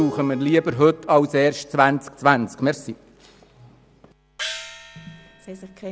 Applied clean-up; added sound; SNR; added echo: none; Gong + Keyboard (musical); 18 dB; none.